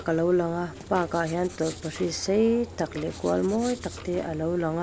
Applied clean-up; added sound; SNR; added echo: none; Clock + Writing; 16 dB; none.